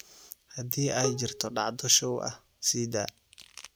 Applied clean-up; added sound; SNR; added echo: none; Bowed string instrument; 10 dB; none.